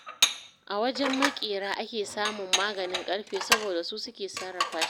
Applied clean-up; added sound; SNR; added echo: none; Dishes, pots, and pans; 0 dB; none.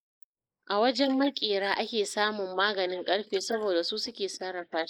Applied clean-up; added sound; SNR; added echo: neural mask model Resemble Enhance denoiser.